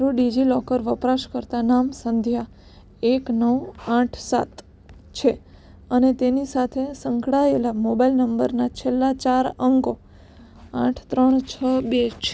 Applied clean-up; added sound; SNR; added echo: none; none; none; none.